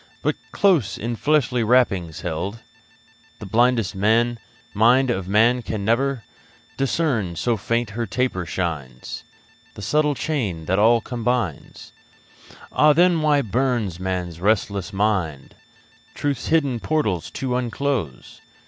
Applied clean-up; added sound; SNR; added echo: none; none; none; none.